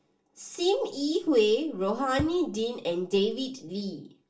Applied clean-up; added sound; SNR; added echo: none; Thump, thud; 10 dB; reverberation time 0.3 s.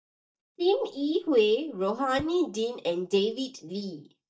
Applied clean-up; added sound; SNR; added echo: neural mask model DeepFilterNet 3.